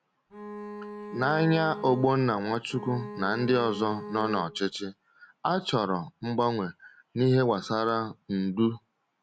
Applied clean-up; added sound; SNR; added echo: none; Bowed string instrument; 12 dB; none.